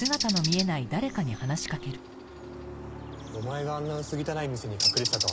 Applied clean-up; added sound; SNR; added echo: none; Bird; 3 dB; none.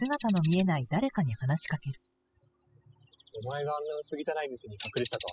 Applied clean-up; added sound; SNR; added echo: classical method spectral subtraction.